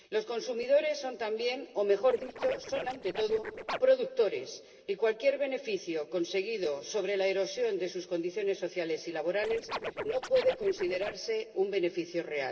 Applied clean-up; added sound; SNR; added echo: neural separator model SepFormer DNS4.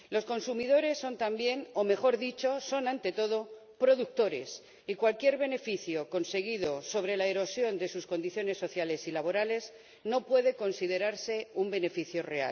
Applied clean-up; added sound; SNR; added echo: none; none; none; none.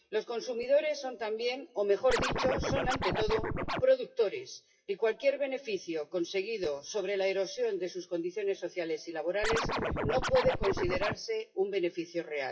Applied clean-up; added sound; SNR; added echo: classical method WPE with log-MMSE.